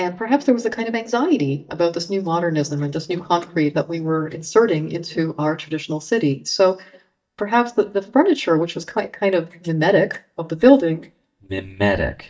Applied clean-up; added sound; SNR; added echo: neural mask model DeepFilterNet 3.